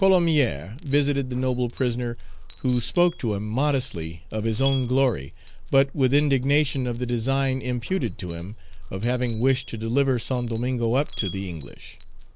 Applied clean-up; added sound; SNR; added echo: none; Glass; 11 dB; none.